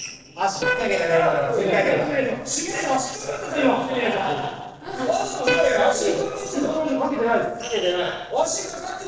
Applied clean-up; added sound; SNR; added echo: neural separator model SepFormer DNS4.